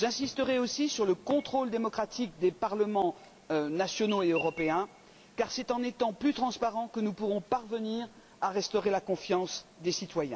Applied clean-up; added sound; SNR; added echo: none; Chirp, tweet; 20 dB; none.